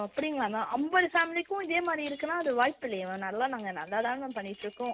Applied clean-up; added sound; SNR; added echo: none; Keys jangling; 8 dB; none.